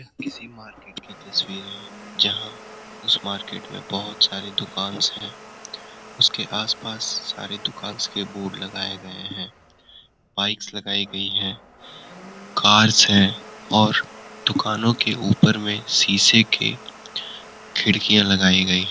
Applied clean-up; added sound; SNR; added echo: none; Domestic sounds, home sounds; 20 dB; none.